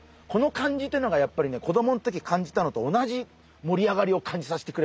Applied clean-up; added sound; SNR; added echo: none; none; none; none.